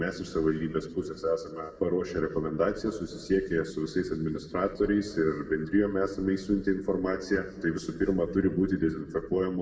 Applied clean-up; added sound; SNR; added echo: none; none; none; reverberation time 1.3 s.